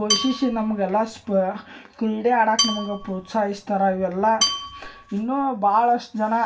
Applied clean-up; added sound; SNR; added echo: none; Dishes, pots, and pans / Glass / Bell; 5 dB; reverberation time 0.2 s.